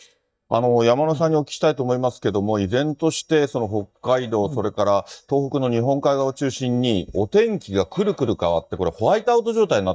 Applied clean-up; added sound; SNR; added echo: neural mask model DeepFilterNet 3.